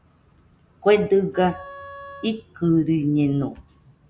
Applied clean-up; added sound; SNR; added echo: none; Wind instrument, woodwind instrument; 19 dB; none.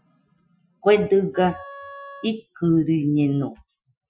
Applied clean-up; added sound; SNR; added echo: classical method Wiener filter.